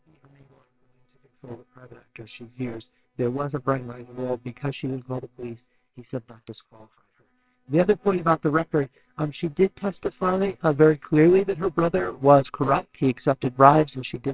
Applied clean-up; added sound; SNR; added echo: neural separator model SepFormer WHAMR!.